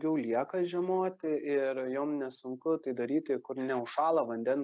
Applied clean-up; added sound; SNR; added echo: none; none; none; none.